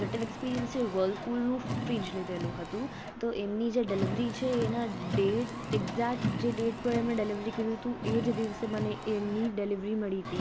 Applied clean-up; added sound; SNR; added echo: none; Car; 6 dB; none.